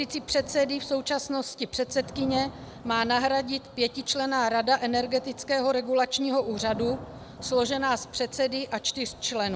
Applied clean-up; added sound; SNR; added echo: none; Thunder / Rain; 16 dB; none.